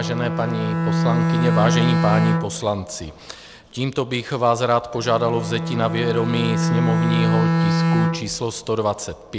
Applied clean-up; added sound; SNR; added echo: none; Bowed string instrument; -1 dB; none.